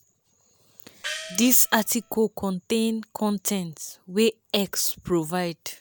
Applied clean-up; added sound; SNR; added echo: none; Gong; 12 dB; none.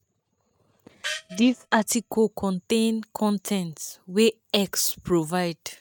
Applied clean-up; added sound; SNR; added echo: neural mask model RNNoise.